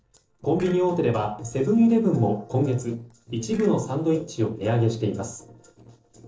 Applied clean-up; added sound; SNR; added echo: neural separator model SepFormer DNS4.